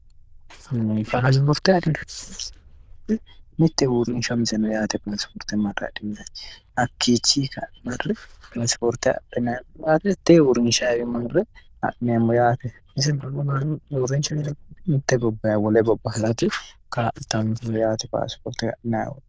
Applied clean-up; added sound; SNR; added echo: neural diffusion model UNIVERSE++.